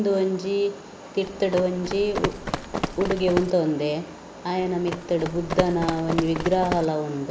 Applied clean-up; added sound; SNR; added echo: none; Run; 6 dB; none.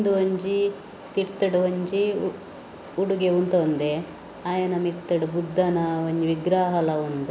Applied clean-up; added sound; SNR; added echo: none; none; none; none.